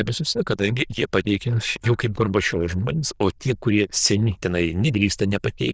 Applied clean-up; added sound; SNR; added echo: neural diffusion model UNIVERSE++.